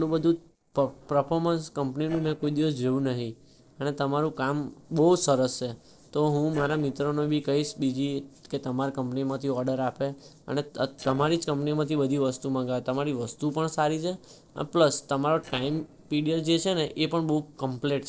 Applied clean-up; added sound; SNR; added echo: neural separator model SepFormer DNS4.